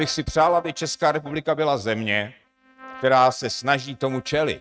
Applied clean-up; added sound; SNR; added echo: neural mask model RNNoise.